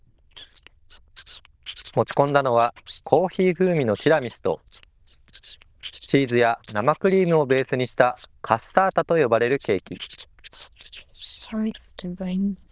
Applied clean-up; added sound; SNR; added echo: neural diffusion model UNIVERSE++.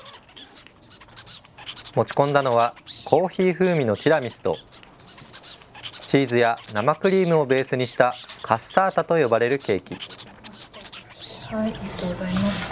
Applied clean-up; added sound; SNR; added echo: none; Animal; 19 dB; none.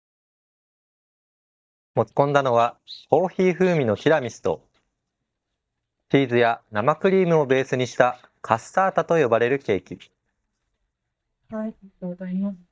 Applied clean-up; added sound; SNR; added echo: neural mask model DeepFilterNet 3.